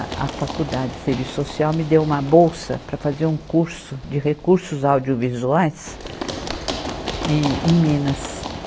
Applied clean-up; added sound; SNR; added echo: none; Run; 10 dB; none.